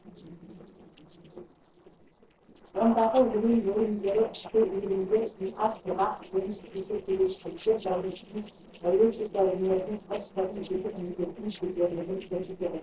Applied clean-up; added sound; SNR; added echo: neural separator model SepFormer DNS4.